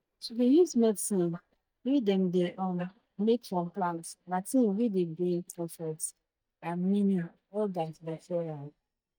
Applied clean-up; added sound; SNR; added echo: neural mask model DeepFilterNet 3.